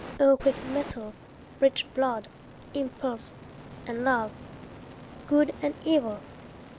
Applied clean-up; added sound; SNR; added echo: none; Fire; 15 dB; none.